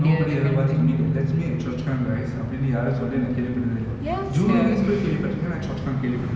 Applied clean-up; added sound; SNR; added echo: none; none; none; none.